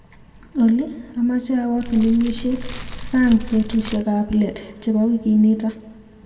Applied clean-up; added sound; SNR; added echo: none; Fire; 10 dB; reverberation time 1.0 s.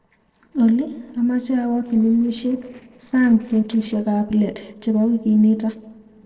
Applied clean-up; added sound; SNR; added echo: neural separator model SepFormer DNS4.